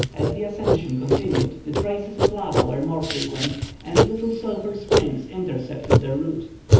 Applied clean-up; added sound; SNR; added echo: none; Writing; -4 dB; reverberation time 1.3 s.